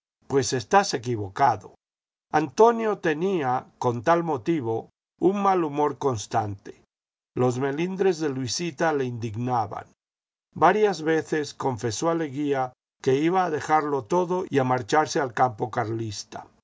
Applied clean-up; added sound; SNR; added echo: none; none; none; none.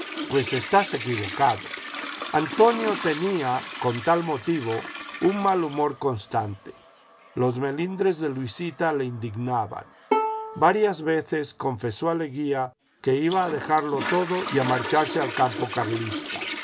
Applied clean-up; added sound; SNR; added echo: none; Bowed string instrument + Toilet flush; 9 dB; none.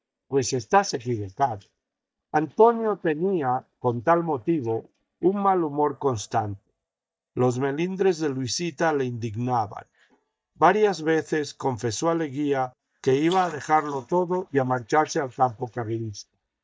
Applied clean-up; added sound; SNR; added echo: neural mask model DeepFilterNet 3.